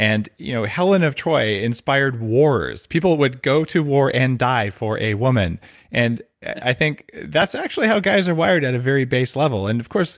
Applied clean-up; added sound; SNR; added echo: none; none; none; none.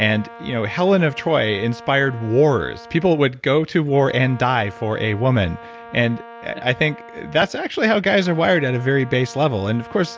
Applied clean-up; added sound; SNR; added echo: none; Brass instrument; 19 dB; none.